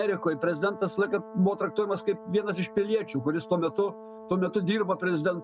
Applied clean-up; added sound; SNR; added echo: none; Brass instrument; 16 dB; none.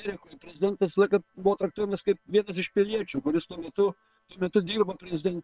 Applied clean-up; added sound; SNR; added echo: neural separator model SepFormer WHAM!.